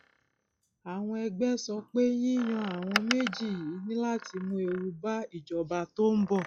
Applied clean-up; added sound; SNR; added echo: classical method log-MMSE.